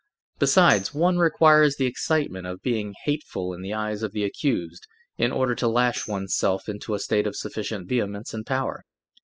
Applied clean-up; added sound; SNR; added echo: classical method spectral subtraction.